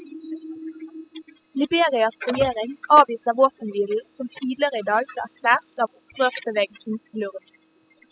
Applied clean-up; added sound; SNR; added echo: classical method spectral subtraction.